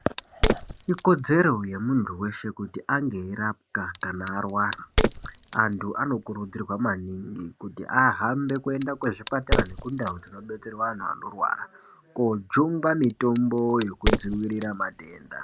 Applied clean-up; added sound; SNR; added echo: none; Crack; 5 dB; none.